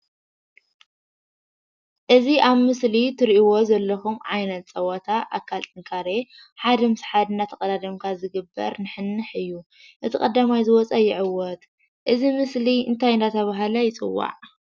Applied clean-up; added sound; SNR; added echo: none; none; none; none.